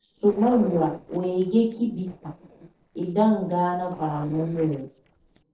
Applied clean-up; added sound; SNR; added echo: neural separator model SepFormer DNS4.